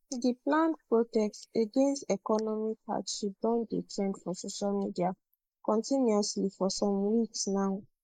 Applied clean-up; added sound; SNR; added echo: neural mask model Resemble Enhance denoiser.